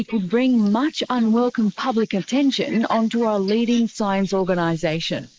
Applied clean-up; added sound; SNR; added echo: neural mask model Resemble Enhance denoiser.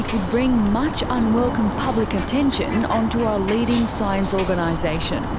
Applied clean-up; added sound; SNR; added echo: none; Bird; 4 dB; none.